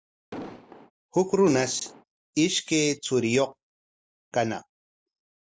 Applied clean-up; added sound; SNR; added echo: none; Explosion; 12 dB; none.